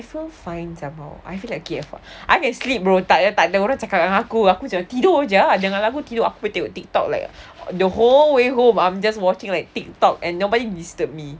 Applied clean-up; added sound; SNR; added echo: none; none; none; none.